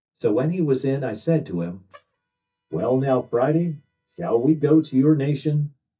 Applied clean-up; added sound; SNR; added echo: neural mask model DeepFilterNet 3.